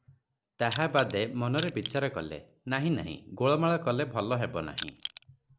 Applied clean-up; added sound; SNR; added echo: none; Crushing; 11 dB; none.